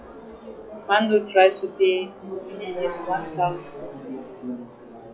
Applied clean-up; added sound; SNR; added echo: classical method log-MMSE.